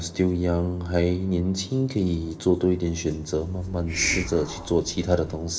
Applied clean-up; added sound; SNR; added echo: none; Hiss; 9 dB; reverberation time 2.0 s.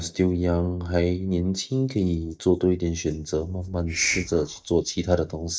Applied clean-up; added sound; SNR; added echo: neural mask model DeepFilterNet 3.